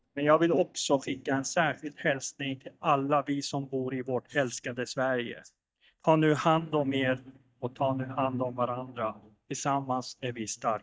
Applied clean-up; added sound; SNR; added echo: neural mask model DeepFilterNet 3.